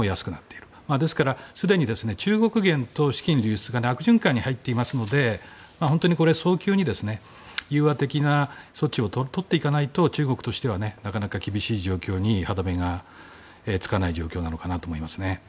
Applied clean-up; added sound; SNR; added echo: none; none; none; none.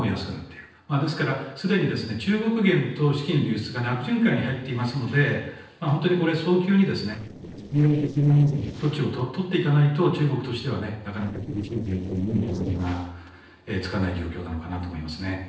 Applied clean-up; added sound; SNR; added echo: neural separator model SepFormer DNS4.